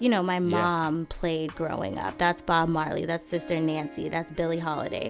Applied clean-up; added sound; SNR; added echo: none; Thump, thud + Harp; 18 dB; none.